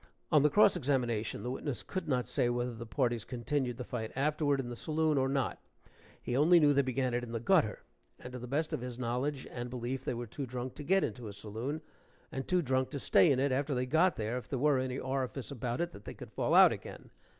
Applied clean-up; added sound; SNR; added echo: none; none; none; none.